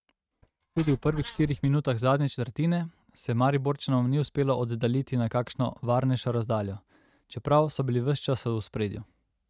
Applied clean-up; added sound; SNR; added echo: neural mask model RNNoise.